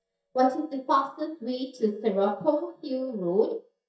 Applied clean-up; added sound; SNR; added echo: neural mask model DeepFilterNet 3.